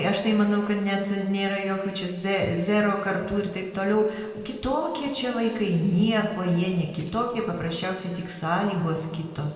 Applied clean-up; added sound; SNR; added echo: neural separator model SepFormer DNS4.